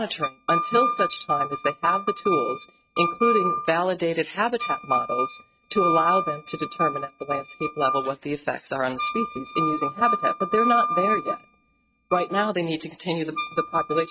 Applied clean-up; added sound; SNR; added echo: neural mask model RNNoise.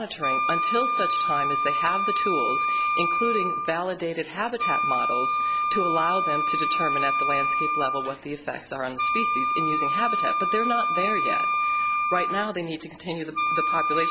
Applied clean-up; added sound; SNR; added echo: none; Wind instrument, woodwind instrument; -5 dB; none.